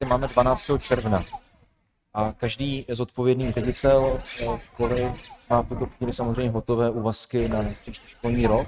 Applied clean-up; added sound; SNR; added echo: neural mask model RNNoise.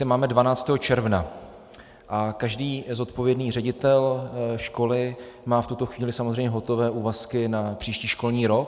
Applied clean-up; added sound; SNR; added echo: none; none; none; none.